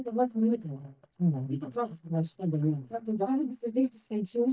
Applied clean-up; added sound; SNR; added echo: neural mask model DeepFilterNet 3.